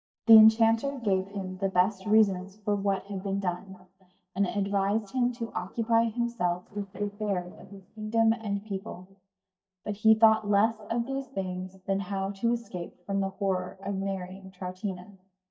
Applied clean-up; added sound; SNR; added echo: neural mask model DeepFilterNet 3.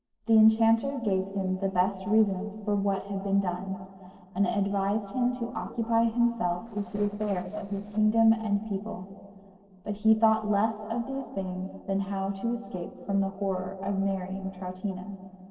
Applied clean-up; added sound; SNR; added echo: neural separator model SepFormer DNS4.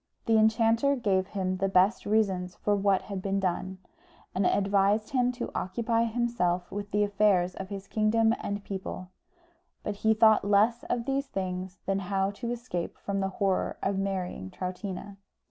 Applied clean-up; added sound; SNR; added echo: none; none; none; none.